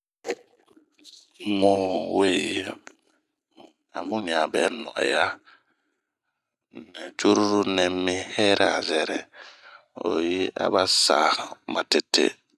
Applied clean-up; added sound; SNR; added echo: none; none; none; none.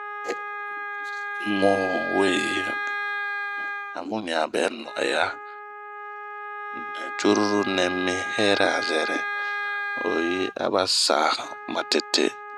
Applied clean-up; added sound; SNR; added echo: none; Wind instrument, woodwind instrument; 5 dB; none.